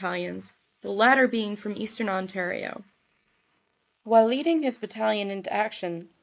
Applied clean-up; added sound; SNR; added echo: neural mask model Resemble Enhance denoiser.